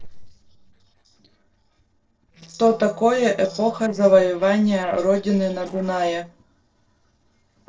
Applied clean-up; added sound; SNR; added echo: neural separator model SepFormer DNS4.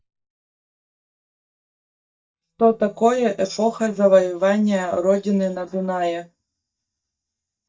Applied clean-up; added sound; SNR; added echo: neural mask model DeepFilterNet 3.